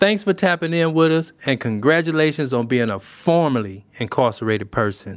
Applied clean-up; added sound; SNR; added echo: none; none; none; none.